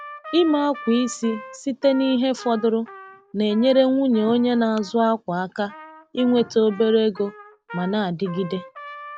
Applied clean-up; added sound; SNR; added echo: none; Trumpet; 18 dB; none.